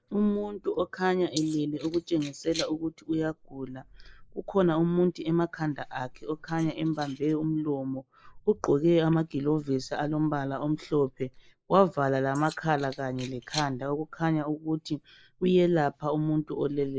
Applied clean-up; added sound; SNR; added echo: neural mask model Resemble Enhance denoiser.